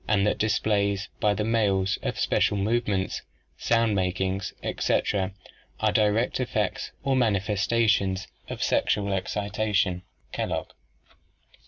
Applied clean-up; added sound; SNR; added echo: none; none; none; none.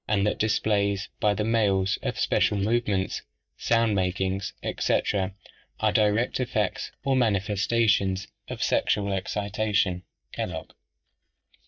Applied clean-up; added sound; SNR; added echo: neural mask model DeepFilterNet 3.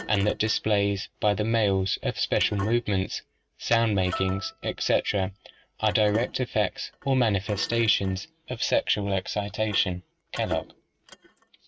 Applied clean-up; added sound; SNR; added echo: neural mask model RNNoise.